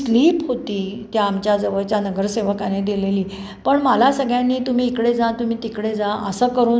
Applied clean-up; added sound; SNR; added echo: none; none; none; none.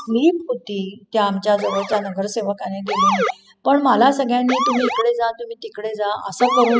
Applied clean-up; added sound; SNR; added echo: classical method spectral subtraction.